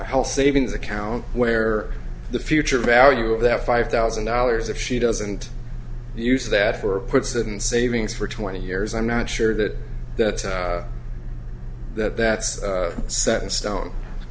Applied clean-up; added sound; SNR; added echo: none; none; none; none.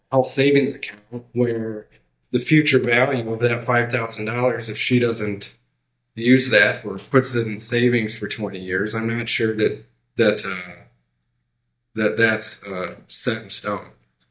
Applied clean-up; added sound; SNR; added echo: neural mask model DeepFilterNet 3.